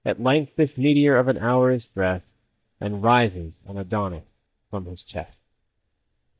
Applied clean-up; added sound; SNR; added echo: neural mask model DeepFilterNet 3.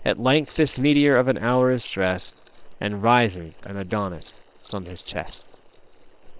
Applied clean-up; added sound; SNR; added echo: neural separator model SepFormer WHAM!.